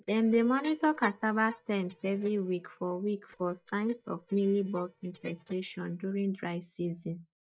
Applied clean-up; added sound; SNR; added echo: neural mask model DeepFilterNet 3.